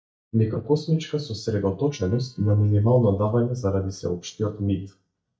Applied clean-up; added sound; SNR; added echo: neural mask model DeepFilterNet 3.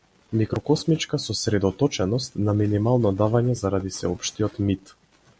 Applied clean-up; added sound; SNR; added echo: none; none; none; none.